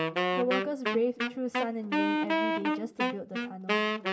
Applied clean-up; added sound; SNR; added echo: none; Wind instrument, woodwind instrument; -4 dB; reverberation time 0.4 s.